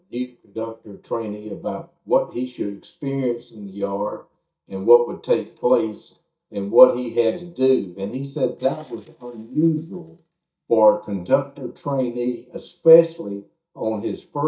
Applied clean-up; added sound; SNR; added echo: neural mask model DeepFilterNet 3.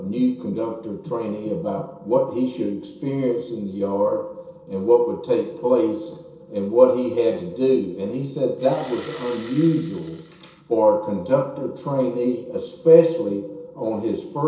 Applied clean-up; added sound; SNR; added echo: neural separator model SepFormer DNS4.